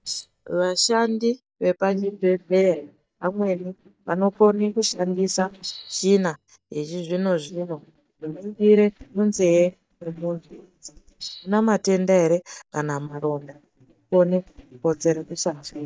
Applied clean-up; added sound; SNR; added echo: neural mask model DeepFilterNet 3.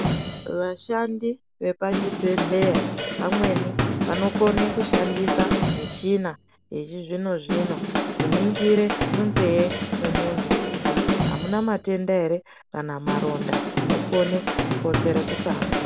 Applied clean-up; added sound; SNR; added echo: none; Drum kit; 0 dB; none.